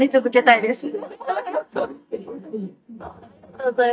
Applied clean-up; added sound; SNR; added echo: neural mask model DeepFilterNet 3.